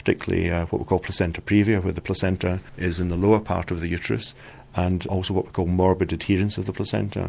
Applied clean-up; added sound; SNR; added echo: none; none; none; none.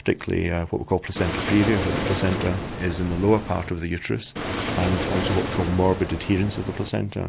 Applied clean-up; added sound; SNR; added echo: none; Waves, surf; 4 dB; none.